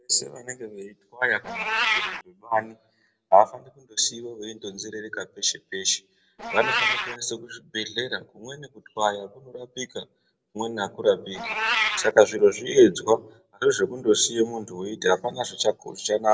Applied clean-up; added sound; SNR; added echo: none; Meow; 8 dB; none.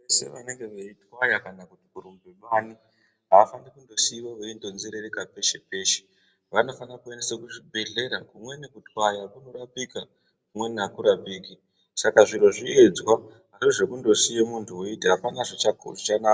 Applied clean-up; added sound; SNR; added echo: none; none; none; none.